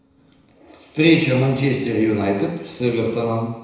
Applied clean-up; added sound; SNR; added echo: none; none; none; reverberation time 1.0 s.